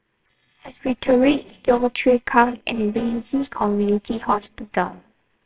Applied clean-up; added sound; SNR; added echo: neural separator model SepFormer WHAMR!.